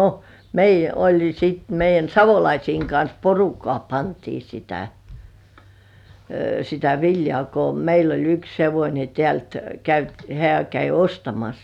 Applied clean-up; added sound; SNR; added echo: none; none; none; none.